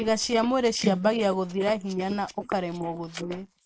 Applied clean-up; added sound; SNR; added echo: neural mask model Resemble Enhance denoiser.